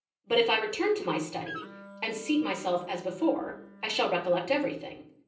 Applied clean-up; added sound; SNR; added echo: none; Wind instrument, woodwind instrument; 18 dB; reverberation time 0.6 s.